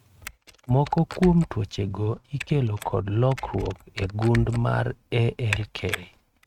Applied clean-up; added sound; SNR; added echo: neural mask model RNNoise.